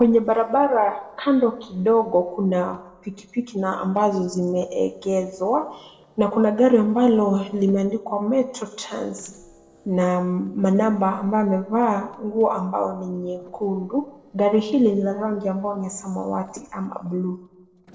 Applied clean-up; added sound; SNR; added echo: neural separator model SepFormer DNS4.